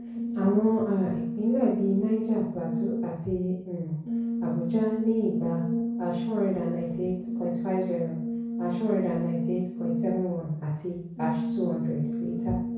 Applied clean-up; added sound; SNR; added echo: none; Brass instrument; 2 dB; reverberation time 0.6 s.